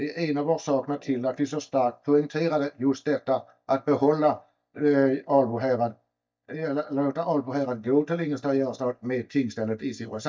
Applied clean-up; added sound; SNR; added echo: neural mask model DeepFilterNet 3.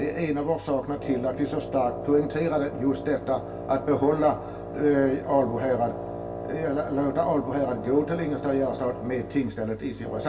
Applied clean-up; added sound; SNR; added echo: none; Wind instrument, woodwind instrument; 10 dB; reverberation time 0.2 s.